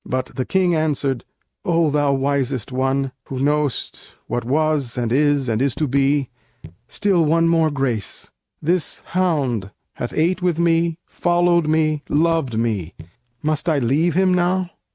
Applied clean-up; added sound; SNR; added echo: neural mask model RNNoise.